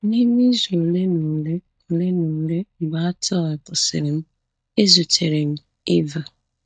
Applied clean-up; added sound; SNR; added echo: neural mask model DeepFilterNet 3.